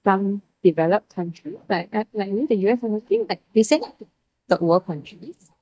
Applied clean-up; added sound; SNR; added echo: neural mask model DeepFilterNet 3.